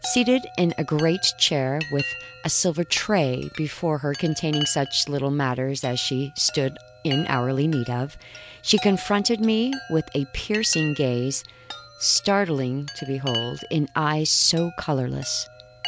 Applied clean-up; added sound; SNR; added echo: none; Chime; 14 dB; none.